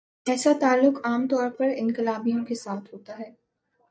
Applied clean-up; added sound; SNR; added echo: neural mask model DeepFilterNet 3.